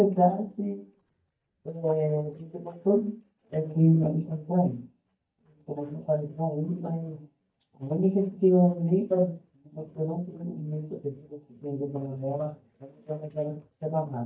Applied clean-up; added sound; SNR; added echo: neural mask model DeepFilterNet 3.